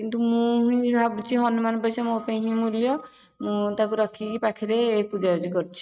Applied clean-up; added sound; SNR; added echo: neural mask model RNNoise.